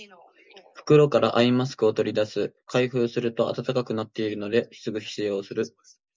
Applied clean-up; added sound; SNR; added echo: none; none; none; none.